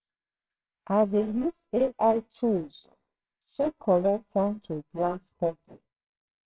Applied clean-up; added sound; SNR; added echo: neural separator model SepFormer WHAMR!.